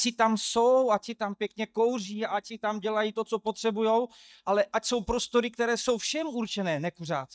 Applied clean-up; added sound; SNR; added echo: neural mask model DeepFilterNet 3.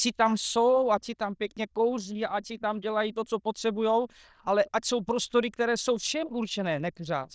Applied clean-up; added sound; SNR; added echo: neural diffusion model UNIVERSE++.